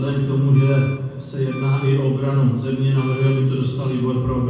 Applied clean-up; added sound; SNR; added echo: none; Wind instrument, woodwind instrument; 20 dB; reverberation time 1.1 s.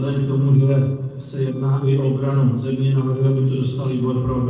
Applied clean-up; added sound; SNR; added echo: neural separator model SepFormer DNS4.